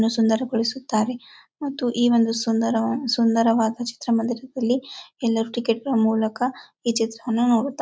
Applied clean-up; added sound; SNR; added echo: none; none; none; none.